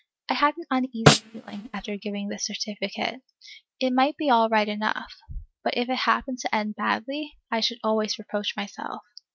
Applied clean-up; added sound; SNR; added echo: neural mask model RNNoise.